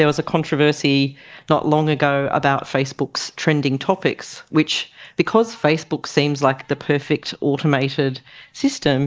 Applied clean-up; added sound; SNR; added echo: neural mask model DeepFilterNet 3.